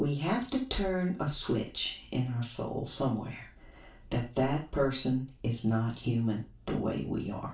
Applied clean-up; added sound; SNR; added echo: none; none; none; reverberation time 0.3 s.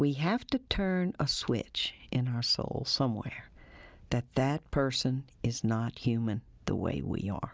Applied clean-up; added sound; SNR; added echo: none; none; none; none.